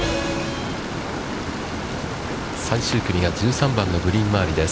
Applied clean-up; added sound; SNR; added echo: none; Stream; 11 dB; none.